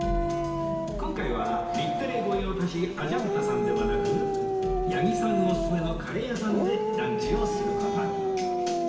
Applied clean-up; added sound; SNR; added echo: none; Dog; -1 dB; reverberation time 2.5 s.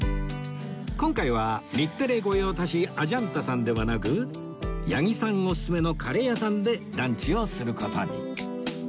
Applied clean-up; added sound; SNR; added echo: none; none; none; none.